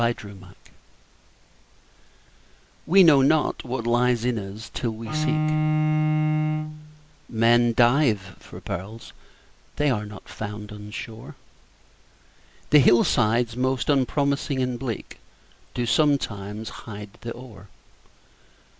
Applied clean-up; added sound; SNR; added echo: none; Bowed string instrument; 0 dB; none.